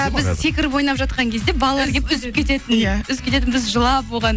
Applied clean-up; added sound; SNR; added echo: none; none; none; none.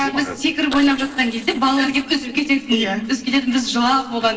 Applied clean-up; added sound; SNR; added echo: neural separator model SepFormer DNS4.